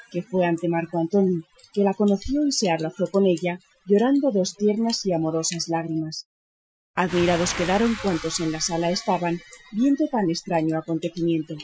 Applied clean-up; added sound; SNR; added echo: classical method Wiener filter.